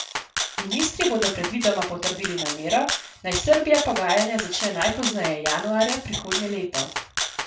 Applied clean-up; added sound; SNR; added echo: none; Rattle (instrument); 5 dB; reverberation time 0.3 s.